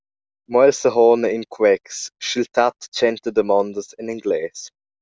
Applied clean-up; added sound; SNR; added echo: none; none; none; none.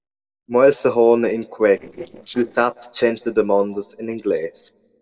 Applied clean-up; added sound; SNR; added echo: neural separator model SepFormer DNS4.